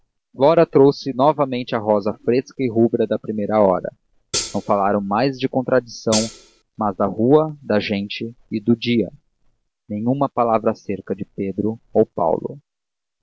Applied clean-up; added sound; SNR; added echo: none; Hi-hat; 7 dB; none.